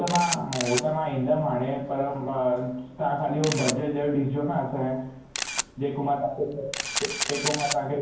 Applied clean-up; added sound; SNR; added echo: none; Camera; 8 dB; reverberation time 0.9 s.